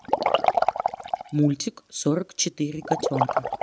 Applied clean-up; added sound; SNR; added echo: none; Liquid; -1 dB; none.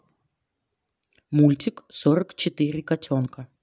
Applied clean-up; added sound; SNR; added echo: none; none; none; none.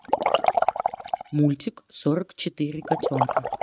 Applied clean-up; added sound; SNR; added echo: neural mask model RNNoise.